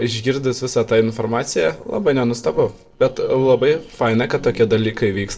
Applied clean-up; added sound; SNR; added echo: neural separator model SepFormer DNS4.